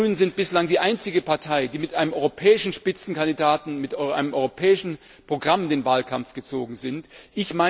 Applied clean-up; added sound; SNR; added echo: none; none; none; none.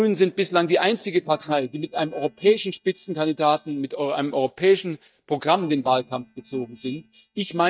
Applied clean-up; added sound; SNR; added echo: neural mask model DeepFilterNet 3.